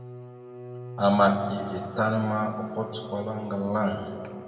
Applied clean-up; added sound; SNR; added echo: none; Bowed string instrument; 14 dB; reverberation time 2.0 s.